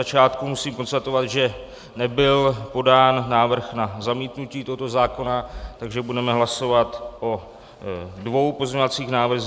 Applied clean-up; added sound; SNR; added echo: none; none; none; none.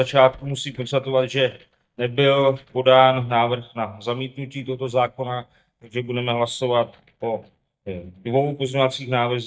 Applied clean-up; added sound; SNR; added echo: neural mask model DeepFilterNet 3.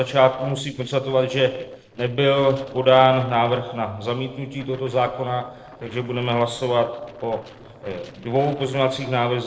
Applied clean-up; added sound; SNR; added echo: neural separator model SepFormer DNS4.